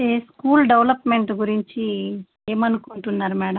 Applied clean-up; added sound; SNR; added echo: none; none; none; none.